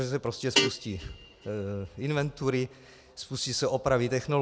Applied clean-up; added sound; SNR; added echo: none; Guitar; 5 dB; none.